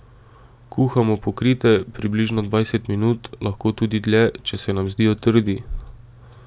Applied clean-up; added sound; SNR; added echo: none; none; none; none.